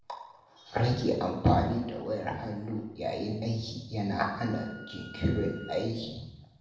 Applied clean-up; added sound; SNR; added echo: none; Wind instrument, woodwind instrument; 20 dB; reverberation time 0.8 s.